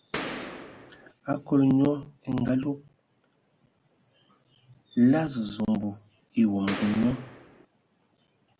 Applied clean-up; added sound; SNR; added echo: none; Boom; 8 dB; none.